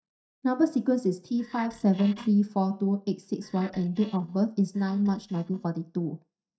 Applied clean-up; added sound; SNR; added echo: neural mask model DeepFilterNet 3.